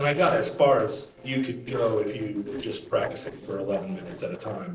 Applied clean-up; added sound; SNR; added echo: neural separator model SepFormer DNS4.